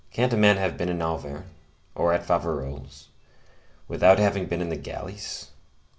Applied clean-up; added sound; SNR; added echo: none; none; none; none.